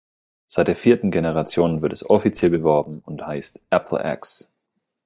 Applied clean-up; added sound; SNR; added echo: neural mask model DeepFilterNet 3.